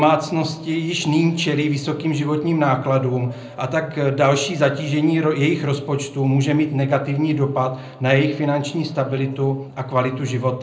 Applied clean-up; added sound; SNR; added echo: none; none; none; reverberation time 0.4 s.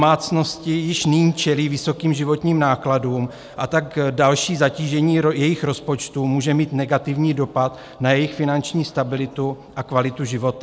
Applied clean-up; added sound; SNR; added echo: none; none; none; none.